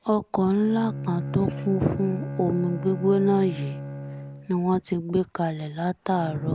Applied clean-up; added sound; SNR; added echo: none; Bowed string instrument; 10 dB; none.